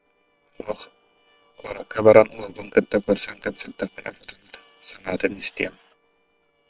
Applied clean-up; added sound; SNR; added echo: neural separator model SepFormer WHAM!.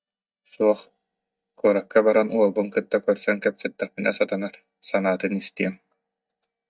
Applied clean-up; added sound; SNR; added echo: neural mask model DeepFilterNet 3.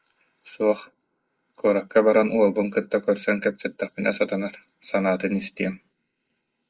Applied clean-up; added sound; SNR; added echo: neural mask model Resemble Enhance denoiser.